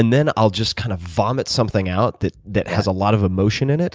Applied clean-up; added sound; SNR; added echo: none; none; none; none.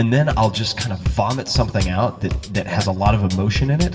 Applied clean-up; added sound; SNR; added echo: none; Bass drum / Drum kit; 7 dB; reverberation time 2.1 s.